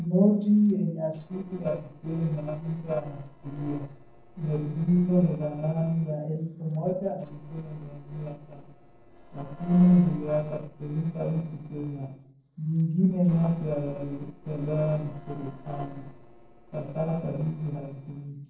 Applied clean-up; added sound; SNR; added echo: neural separator model SepFormer DNS4.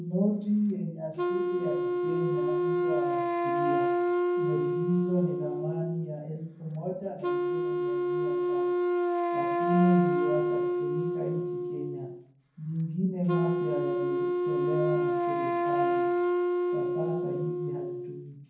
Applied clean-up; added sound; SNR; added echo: none; Wind instrument, woodwind instrument; -4 dB; reverberation time 0.9 s.